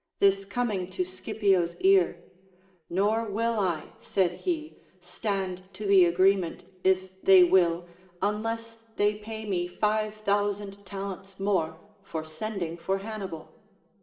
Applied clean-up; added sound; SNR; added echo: none; none; none; reverberation time 1.5 s.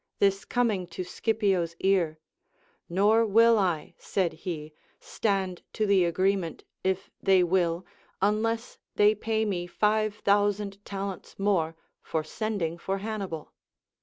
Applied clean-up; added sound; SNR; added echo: none; none; none; none.